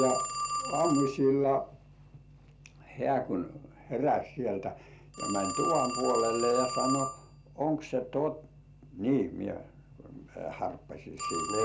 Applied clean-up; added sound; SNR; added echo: none; Telephone; 7 dB; none.